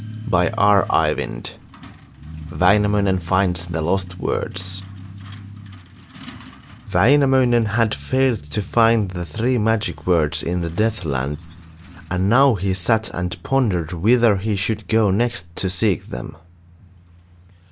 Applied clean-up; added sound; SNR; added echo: none; Truck; 16 dB; none.